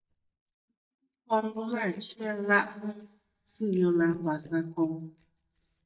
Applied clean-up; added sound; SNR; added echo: neural mask model DeepFilterNet 3.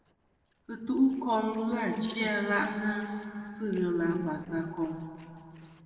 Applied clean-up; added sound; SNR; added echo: neural separator model SepFormer DNS4.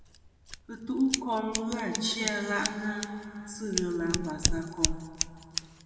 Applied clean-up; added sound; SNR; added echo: none; Scissors; 3 dB; reverberation time 2.5 s.